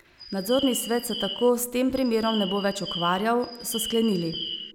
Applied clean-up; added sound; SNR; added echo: none; Bird; 10 dB; none.